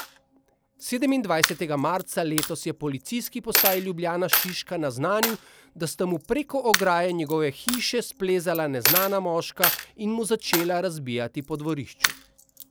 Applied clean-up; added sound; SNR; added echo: none; Coin (dropping); 4 dB; none.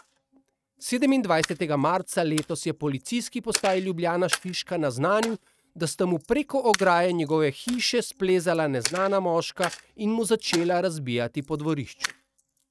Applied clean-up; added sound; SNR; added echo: neural mask model RNNoise.